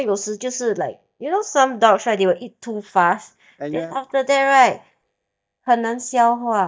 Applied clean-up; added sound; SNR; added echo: neural mask model DeepFilterNet 3.